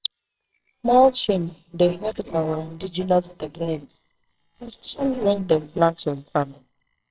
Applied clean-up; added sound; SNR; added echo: neural separator model SepFormer WHAMR!.